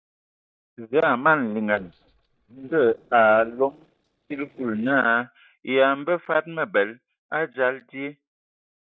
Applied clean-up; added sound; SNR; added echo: neural mask model DeepFilterNet 3.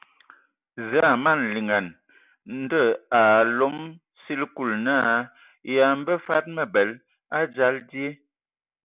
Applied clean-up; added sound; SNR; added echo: none; none; none; none.